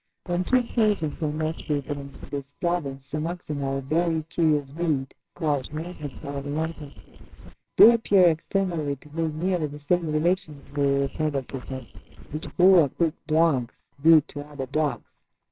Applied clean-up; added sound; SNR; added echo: neural separator model SepFormer WHAMR!.